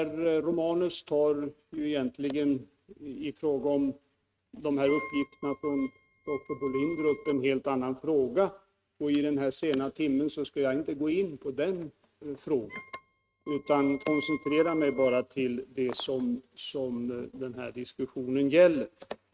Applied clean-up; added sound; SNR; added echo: neural mask model RNNoise.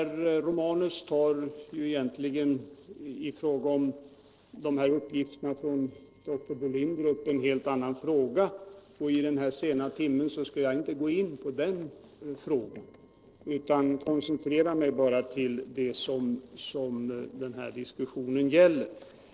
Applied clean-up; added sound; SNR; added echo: neural separator model SepFormer DNS4.